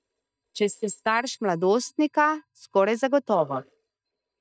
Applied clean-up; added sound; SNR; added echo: neural mask model DeepFilterNet 3.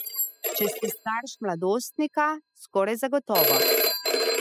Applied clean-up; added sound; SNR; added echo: classical method spectral subtraction.